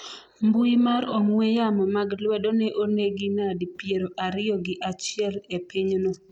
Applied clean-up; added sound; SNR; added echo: none; none; none; none.